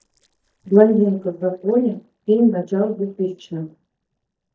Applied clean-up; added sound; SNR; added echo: neural mask model DeepFilterNet 3.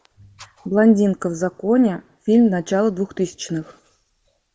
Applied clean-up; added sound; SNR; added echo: none; none; none; none.